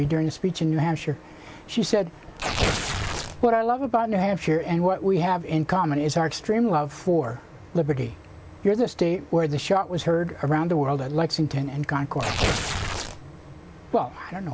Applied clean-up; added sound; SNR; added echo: none; Tearing; 3 dB; none.